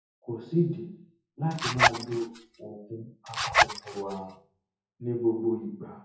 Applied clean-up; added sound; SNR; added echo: classical method WPE with log-MMSE.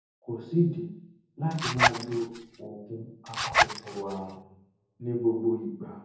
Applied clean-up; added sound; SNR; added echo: none; Zipper (clothing); -3 dB; reverberation time 0.7 s.